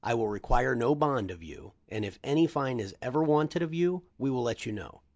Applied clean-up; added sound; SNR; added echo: none; none; none; none.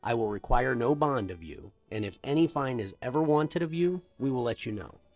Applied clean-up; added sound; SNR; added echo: neural separator model SepFormer DNS4.